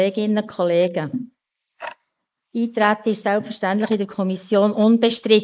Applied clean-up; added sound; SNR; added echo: neural mask model Resemble Enhance denoiser.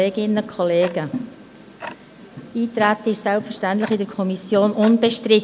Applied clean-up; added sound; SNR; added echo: none; Tick-tock; 15 dB; none.